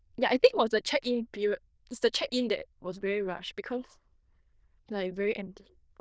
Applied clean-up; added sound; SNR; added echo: neural diffusion model UNIVERSE++.